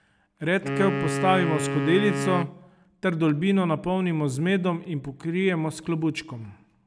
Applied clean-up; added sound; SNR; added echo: none; Wind instrument, woodwind instrument; 4 dB; none.